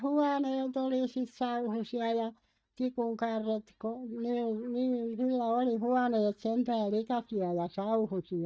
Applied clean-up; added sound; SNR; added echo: neural mask model DeepFilterNet 3.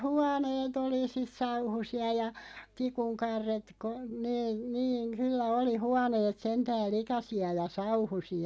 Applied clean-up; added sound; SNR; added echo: none; none; none; none.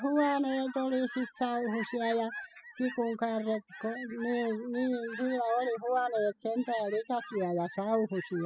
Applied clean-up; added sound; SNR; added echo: classical method spectral subtraction.